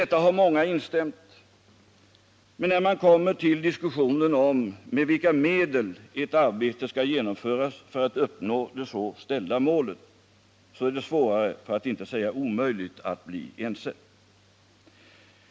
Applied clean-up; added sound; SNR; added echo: none; none; none; none.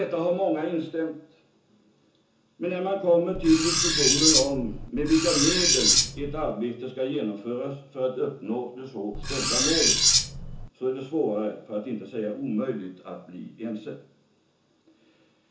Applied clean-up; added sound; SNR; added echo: none; Cutlery, silverware; -4 dB; reverberation time 0.7 s.